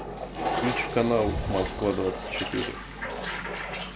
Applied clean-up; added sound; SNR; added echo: none; Toilet flush; 3 dB; none.